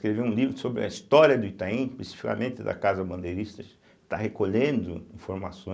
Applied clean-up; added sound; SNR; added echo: none; none; none; none.